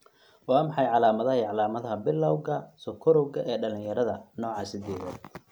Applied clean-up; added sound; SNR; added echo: none; none; none; none.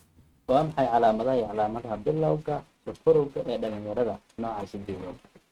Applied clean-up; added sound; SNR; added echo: neural mask model RNNoise.